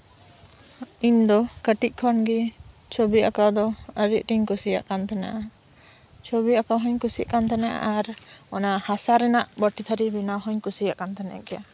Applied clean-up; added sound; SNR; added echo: none; none; none; none.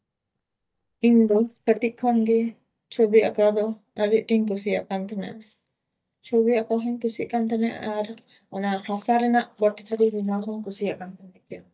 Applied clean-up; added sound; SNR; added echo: neural mask model DeepFilterNet 3.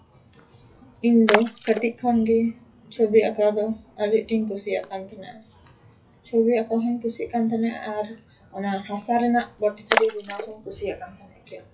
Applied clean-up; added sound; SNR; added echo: classical method WPE with log-MMSE.